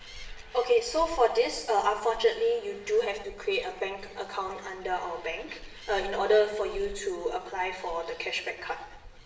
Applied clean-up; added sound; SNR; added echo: none; Animal; 17 dB; reverberation time 0.8 s.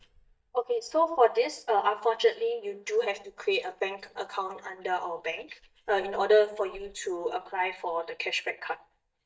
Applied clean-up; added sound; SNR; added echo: neural mask model DeepFilterNet 3.